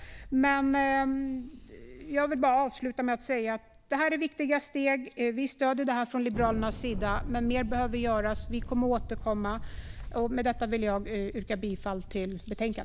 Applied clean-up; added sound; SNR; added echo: none; Thunder; 10 dB; none.